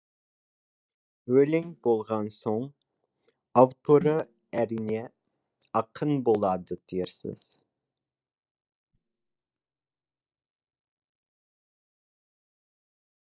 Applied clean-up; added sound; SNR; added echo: neural mask model DeepFilterNet 3.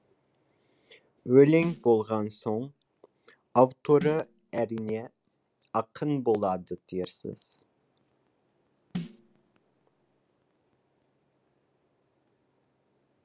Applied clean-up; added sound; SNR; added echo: none; Snare drum; 12 dB; none.